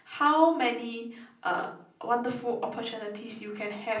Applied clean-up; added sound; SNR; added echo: none; none; none; reverberation time 0.6 s.